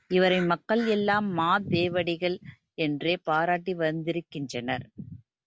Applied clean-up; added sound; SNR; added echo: none; none; none; none.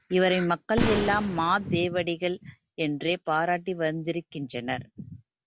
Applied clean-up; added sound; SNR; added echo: none; Boom; 3 dB; none.